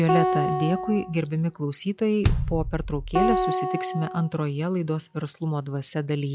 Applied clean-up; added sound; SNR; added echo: classical method log-MMSE.